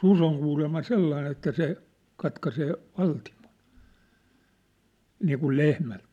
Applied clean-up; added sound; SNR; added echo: none; none; none; none.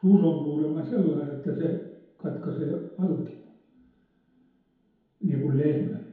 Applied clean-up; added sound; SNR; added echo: none; none; none; reverberation time 1.9 s.